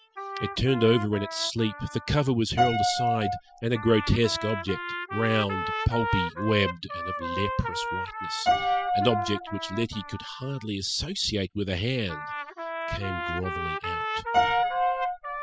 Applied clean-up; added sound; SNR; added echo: classical method spectral subtraction.